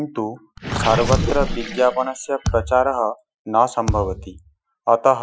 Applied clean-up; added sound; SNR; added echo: classical method Wiener filter.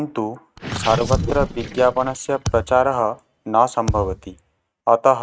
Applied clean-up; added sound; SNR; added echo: neural mask model RNNoise.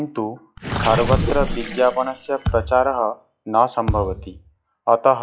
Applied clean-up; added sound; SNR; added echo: classical method log-MMSE.